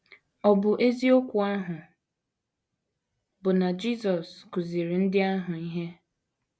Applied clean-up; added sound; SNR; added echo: none; none; none; none.